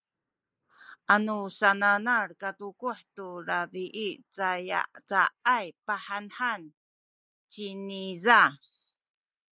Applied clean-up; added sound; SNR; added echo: neural mask model Resemble Enhance denoiser.